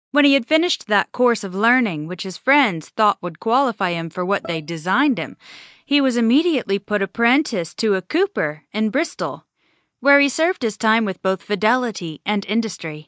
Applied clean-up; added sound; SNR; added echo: neural mask model DeepFilterNet 3.